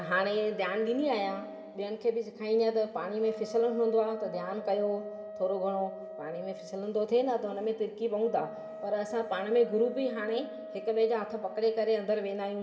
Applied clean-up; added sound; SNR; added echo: none; Wind instrument, woodwind instrument; 14 dB; reverberation time 1.8 s.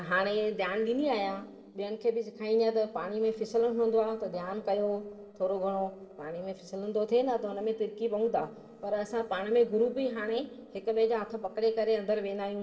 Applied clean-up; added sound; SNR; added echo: neural separator model SepFormer DNS4.